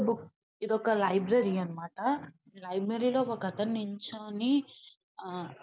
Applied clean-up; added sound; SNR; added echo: none; none; none; none.